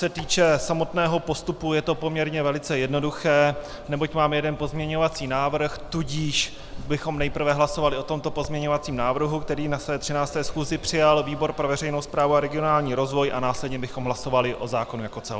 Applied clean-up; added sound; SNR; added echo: none; Cricket; 12 dB; none.